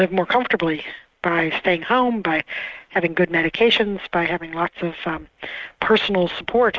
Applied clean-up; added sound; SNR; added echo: neural mask model RNNoise.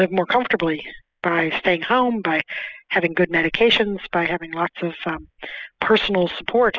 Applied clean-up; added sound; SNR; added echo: classical method spectral subtraction.